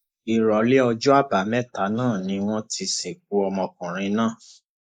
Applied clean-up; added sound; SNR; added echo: neural mask model Resemble Enhance denoiser.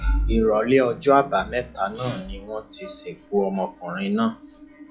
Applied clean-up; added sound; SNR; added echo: classical method log-MMSE.